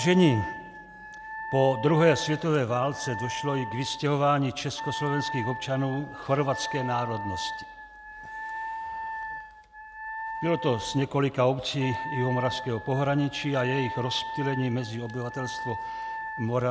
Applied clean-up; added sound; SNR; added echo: none; Wind instrument, woodwind instrument; 9 dB; none.